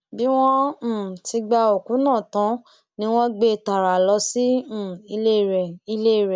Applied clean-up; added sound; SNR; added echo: none; none; none; none.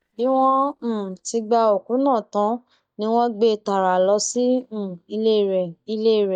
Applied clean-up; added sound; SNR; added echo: neural mask model DeepFilterNet 3.